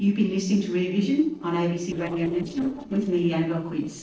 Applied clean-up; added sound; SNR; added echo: neural separator model SepFormer DNS4.